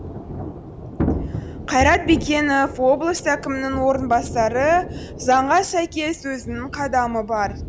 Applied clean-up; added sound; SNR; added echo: none; Thunder / Rain; 9 dB; none.